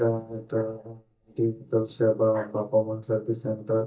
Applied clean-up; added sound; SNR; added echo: neural mask model DeepFilterNet 3.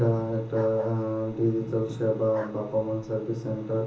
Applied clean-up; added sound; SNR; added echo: none; Bark; 18 dB; reverberation time 0.7 s.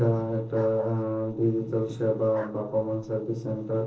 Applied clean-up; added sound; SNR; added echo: neural separator model SepFormer DNS4.